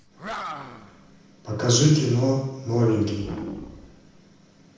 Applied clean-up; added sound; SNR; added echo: none; Animal; 15 dB; reverberation time 0.9 s.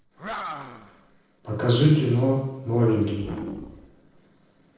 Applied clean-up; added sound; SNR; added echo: neural separator model SepFormer DNS4.